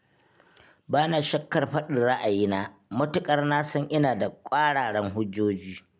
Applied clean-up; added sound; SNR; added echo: none; none; none; none.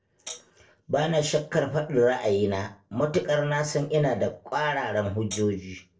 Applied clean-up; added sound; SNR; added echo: neural separator model SepFormer DNS4.